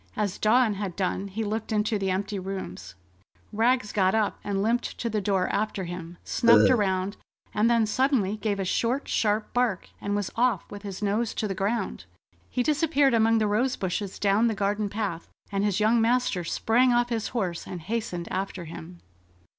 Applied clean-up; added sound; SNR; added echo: none; Burping, eructation; -4 dB; none.